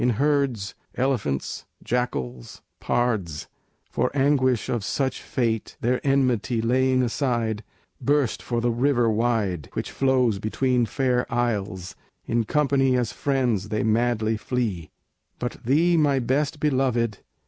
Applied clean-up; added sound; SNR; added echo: none; none; none; none.